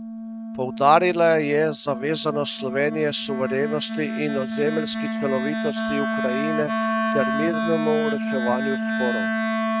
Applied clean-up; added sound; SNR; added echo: neural mask model RNNoise.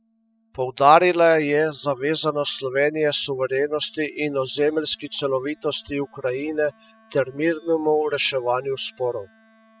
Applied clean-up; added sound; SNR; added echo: classical method spectral subtraction.